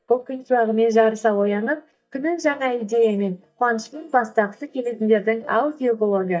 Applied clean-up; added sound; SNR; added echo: neural mask model DeepFilterNet 3.